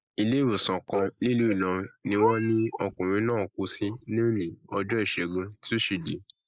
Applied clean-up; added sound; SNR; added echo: neural mask model Resemble Enhance denoiser.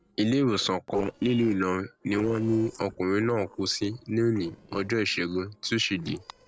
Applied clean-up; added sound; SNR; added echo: neural separator model SepFormer DNS4.